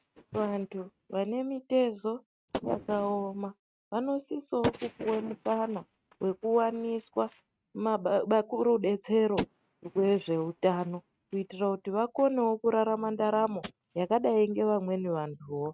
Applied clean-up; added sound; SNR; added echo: neural mask model RNNoise.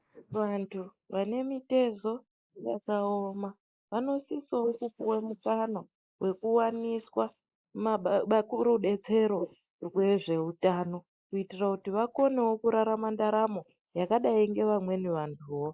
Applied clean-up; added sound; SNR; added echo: neural mask model Resemble Enhance denoiser.